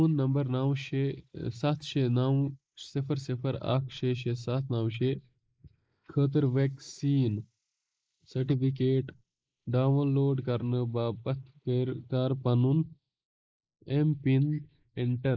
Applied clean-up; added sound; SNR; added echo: neural mask model Resemble Enhance denoiser.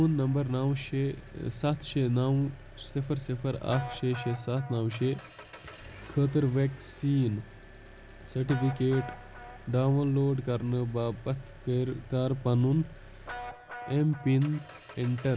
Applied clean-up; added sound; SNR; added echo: none; Engine + Guitar; 16 dB; none.